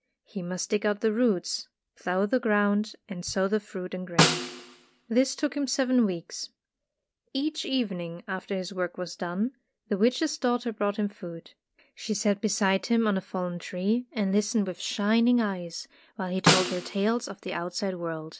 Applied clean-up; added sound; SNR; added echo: none; Snare drum; 0 dB; none.